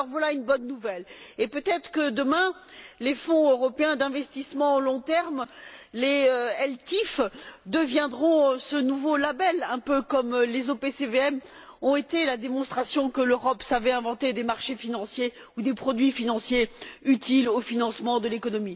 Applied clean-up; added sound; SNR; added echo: none; none; none; none.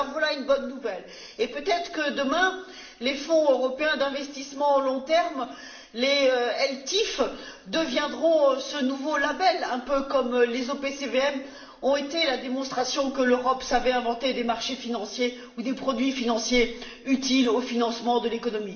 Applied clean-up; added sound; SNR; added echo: none; none; none; reverberation time 0.9 s.